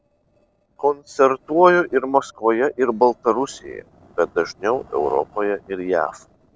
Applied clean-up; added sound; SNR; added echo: neural separator model SepFormer DNS4.